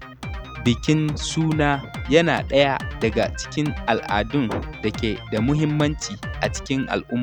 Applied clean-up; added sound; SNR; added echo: none; Drum kit; 10 dB; none.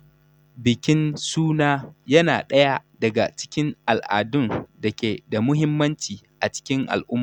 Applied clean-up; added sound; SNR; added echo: none; none; none; none.